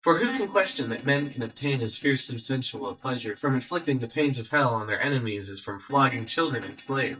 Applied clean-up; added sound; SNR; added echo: neural mask model DeepFilterNet 3.